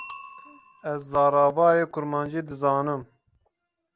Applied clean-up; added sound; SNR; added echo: none; Bicycle bell; 15 dB; none.